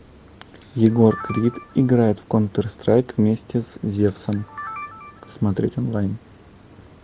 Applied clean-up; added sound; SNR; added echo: none; Camera; 17 dB; none.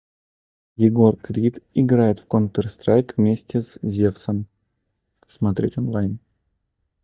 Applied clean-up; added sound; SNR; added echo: neural mask model DeepFilterNet 3.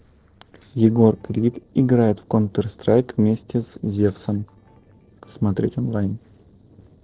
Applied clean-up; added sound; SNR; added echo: neural separator model SepFormer DNS4.